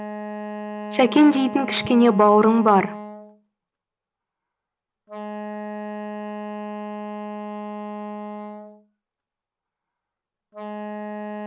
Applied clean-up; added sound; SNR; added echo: none; Wind instrument, woodwind instrument; 10 dB; none.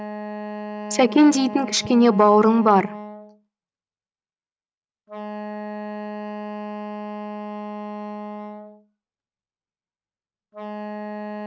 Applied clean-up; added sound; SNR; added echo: neural mask model RNNoise.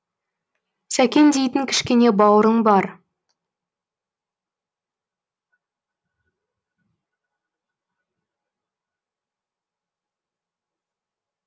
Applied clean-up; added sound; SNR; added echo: none; none; none; none.